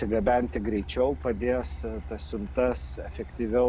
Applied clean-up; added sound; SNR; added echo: none; Truck; 10 dB; none.